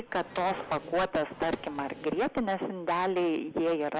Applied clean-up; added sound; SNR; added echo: none; Microwave oven; 18 dB; none.